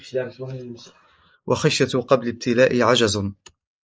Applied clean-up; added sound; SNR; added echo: neural mask model Resemble Enhance denoiser.